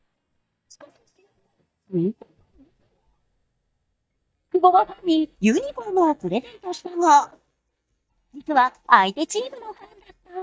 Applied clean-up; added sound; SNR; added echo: neural mask model DeepFilterNet 3.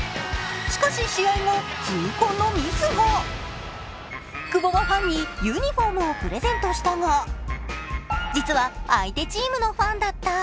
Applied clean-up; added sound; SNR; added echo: none; none; none; none.